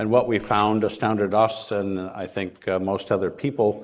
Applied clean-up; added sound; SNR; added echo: neural mask model Resemble Enhance denoiser.